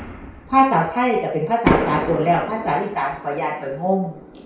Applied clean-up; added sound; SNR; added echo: none; Fireworks; 7 dB; reverberation time 0.6 s.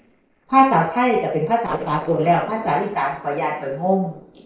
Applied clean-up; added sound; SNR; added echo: neural separator model SepFormer DNS4.